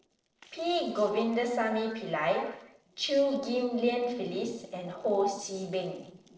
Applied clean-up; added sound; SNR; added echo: neural separator model SepFormer DNS4.